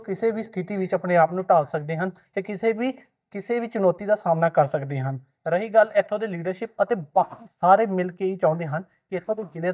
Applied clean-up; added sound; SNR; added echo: neural mask model DeepFilterNet 3.